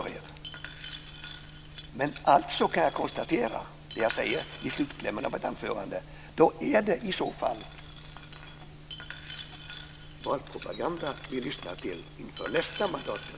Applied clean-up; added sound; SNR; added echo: none; Glass; 11 dB; none.